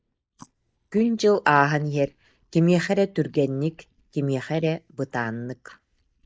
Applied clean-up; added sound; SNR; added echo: neural mask model DeepFilterNet 3.